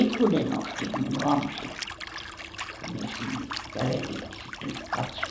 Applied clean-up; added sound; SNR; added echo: none; Liquid; 7 dB; none.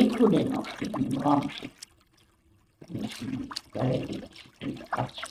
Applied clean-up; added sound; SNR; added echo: neural mask model RNNoise.